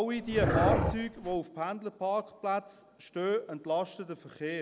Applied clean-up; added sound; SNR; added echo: none; Dog; -3 dB; none.